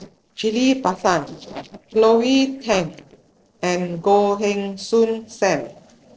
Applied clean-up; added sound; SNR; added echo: neural separator model SepFormer DNS4.